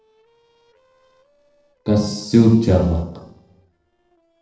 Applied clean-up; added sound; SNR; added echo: neural separator model SepFormer DNS4.